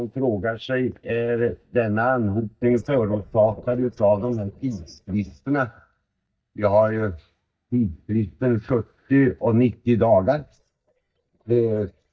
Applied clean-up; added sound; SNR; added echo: neural mask model DeepFilterNet 3.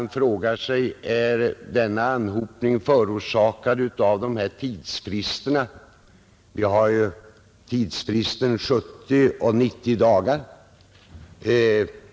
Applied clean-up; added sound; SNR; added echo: none; none; none; none.